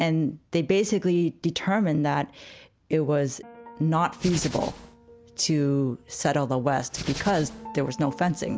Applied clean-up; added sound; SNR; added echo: none; Hands; 11 dB; none.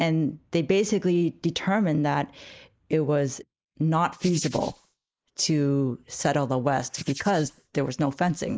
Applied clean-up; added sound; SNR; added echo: neural mask model Resemble Enhance denoiser.